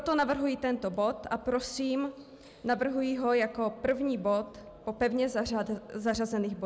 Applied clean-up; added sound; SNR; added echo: none; none; none; none.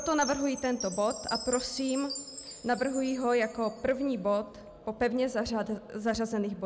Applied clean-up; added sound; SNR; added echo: none; Chime; 13 dB; none.